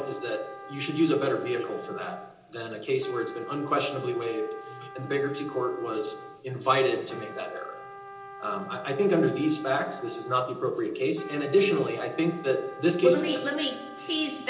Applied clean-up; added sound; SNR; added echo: none; Trumpet; 15 dB; reverberation time 0.9 s.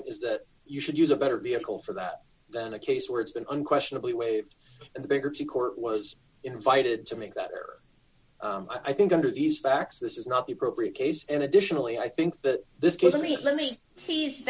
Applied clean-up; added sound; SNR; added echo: none; none; none; none.